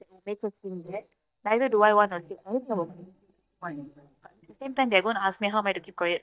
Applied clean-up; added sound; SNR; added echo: neural mask model DeepFilterNet 3.